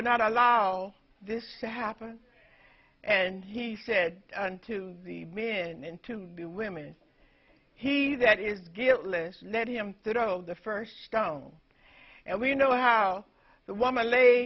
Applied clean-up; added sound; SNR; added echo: none; none; none; none.